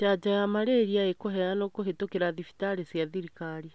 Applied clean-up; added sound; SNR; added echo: none; none; none; none.